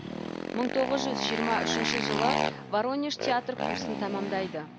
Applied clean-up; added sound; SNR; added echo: none; Motorcycle; 1 dB; none.